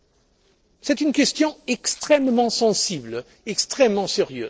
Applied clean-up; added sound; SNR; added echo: neural separator model SepFormer DNS4.